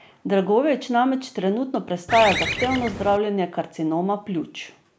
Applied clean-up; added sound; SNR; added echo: none; Bird; 4 dB; none.